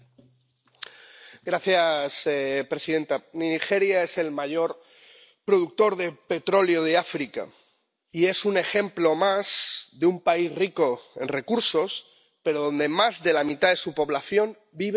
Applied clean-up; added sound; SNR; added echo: none; none; none; none.